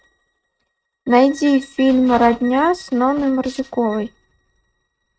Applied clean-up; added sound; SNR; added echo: neural mask model RNNoise.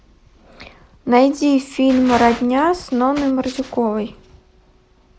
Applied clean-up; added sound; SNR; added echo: none; none; none; none.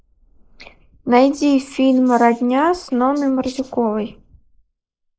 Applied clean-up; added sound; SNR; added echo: neural mask model Resemble Enhance denoiser.